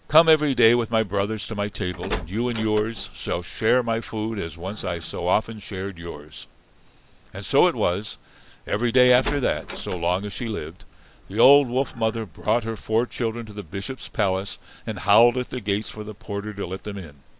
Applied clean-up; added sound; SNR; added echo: none; Door; 13 dB; none.